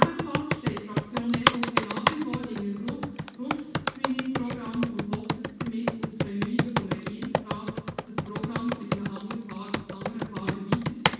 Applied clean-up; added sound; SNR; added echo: none; Computer keyboard; -3 dB; reverberation time 1.1 s.